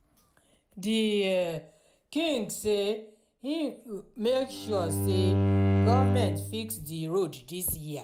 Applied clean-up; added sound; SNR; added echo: none; Bowed string instrument; -4 dB; none.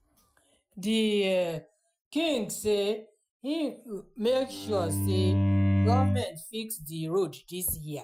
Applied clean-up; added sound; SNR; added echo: classical method Wiener filter.